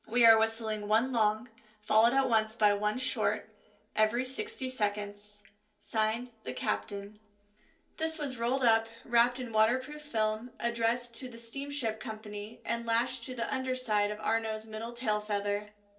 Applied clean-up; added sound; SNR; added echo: none; none; none; reverberation time 0.3 s.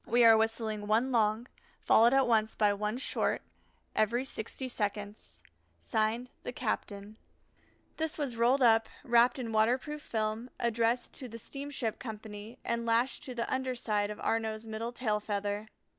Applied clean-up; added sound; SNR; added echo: none; none; none; none.